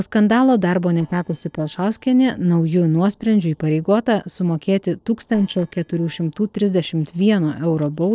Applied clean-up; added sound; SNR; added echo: neural separator model SepFormer DNS4.